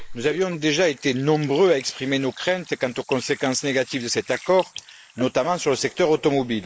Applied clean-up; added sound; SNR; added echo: neural mask model Resemble Enhance denoiser.